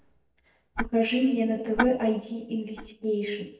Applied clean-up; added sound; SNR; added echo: neural mask model DeepFilterNet 3.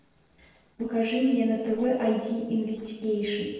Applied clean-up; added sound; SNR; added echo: neural separator model SepFormer DNS4.